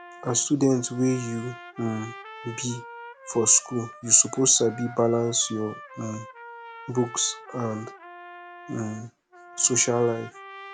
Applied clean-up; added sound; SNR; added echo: none; Trumpet; 16 dB; none.